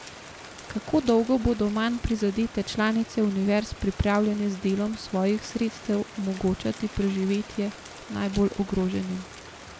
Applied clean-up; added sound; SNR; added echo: none; Rain; 17 dB; none.